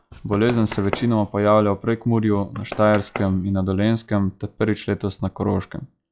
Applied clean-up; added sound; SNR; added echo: classical method log-MMSE.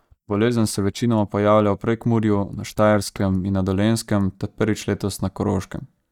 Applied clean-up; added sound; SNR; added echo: neural mask model DeepFilterNet 3.